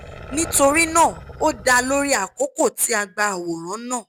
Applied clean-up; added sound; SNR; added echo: none; Growling; 18 dB; none.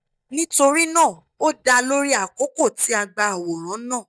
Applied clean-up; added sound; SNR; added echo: neural mask model DeepFilterNet 3.